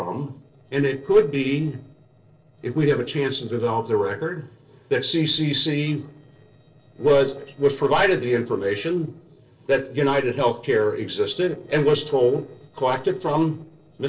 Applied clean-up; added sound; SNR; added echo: neural separator model SepFormer DNS4.